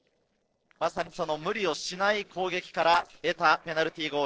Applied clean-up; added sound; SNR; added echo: neural separator model SepFormer DNS4.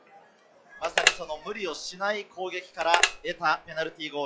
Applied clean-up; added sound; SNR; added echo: classical method log-MMSE.